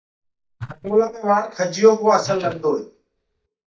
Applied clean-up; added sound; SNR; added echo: neural mask model DeepFilterNet 3.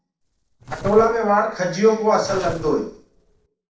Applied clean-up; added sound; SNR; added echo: neural separator model SepFormer DNS4.